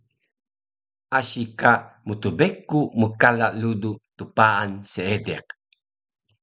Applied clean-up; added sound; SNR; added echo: none; none; none; none.